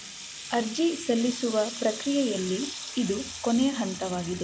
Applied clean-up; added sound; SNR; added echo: none; Sink (filling or washing) / Water tap, faucet; 11 dB; none.